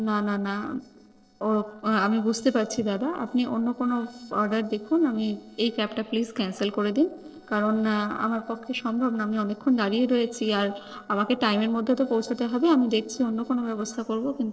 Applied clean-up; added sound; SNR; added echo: neural separator model SepFormer DNS4.